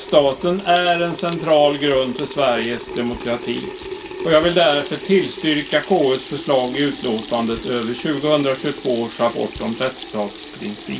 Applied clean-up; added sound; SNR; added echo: none; Sink (filling or washing) / Water tap, faucet; 12 dB; reverberation time 0.2 s.